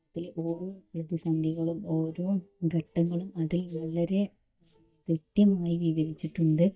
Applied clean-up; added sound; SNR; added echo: neural mask model DeepFilterNet 3.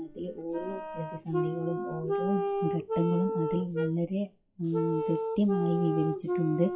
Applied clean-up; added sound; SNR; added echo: classical method WPE with log-MMSE.